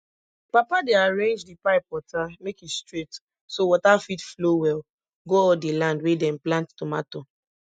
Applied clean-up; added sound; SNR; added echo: none; none; none; none.